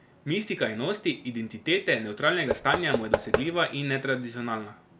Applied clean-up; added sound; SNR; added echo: none; Knock / Wood; 3 dB; none.